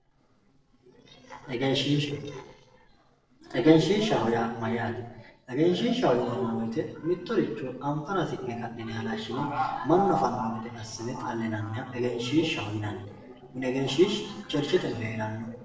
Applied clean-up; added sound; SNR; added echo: neural separator model SepFormer DNS4.